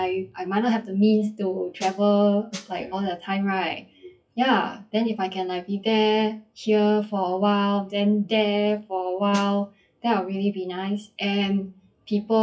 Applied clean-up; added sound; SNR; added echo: classical method WPE with log-MMSE.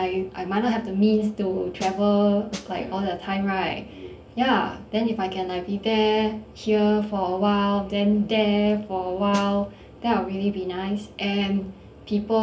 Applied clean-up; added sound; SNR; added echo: none; Snare drum; 15 dB; reverberation time 0.3 s.